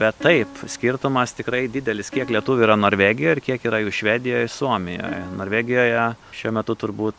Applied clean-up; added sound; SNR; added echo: none; Plucked string instrument; 19 dB; none.